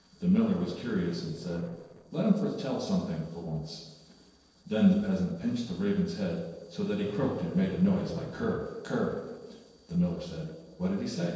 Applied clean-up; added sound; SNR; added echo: neural separator model SepFormer DNS4.